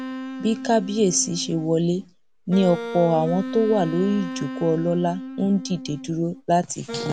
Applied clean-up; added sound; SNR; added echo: none; Wind instrument, woodwind instrument; 10 dB; none.